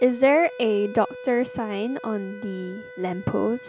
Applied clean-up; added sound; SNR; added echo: none; Wind instrument, woodwind instrument; 16 dB; none.